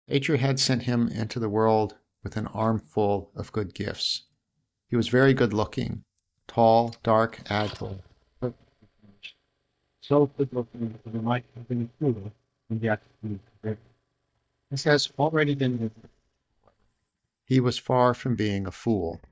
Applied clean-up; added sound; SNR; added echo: neural mask model DeepFilterNet 3.